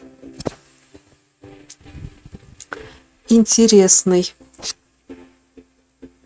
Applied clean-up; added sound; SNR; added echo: neural mask model RNNoise.